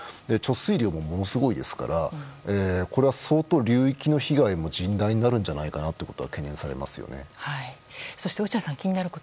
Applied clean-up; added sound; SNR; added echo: none; none; none; none.